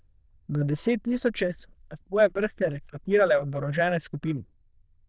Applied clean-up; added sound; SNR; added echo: neural diffusion model UNIVERSE++.